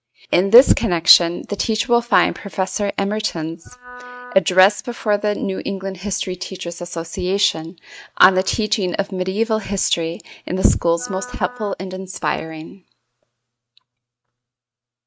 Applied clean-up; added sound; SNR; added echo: neural mask model RNNoise.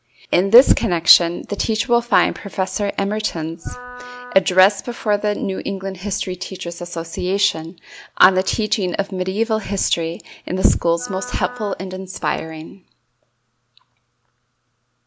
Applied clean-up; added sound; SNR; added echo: none; Wind instrument, woodwind instrument; 18 dB; none.